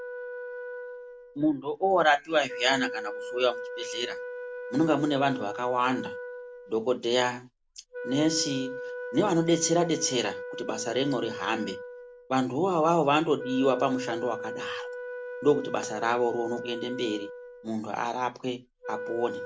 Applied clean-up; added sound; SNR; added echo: none; Wind instrument, woodwind instrument; 10 dB; none.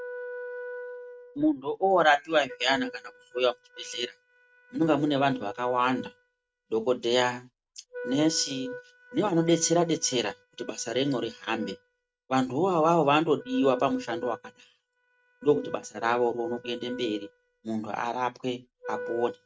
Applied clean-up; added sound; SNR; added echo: neural mask model RNNoise.